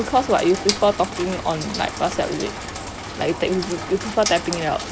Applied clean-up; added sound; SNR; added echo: none; Rain; 8 dB; none.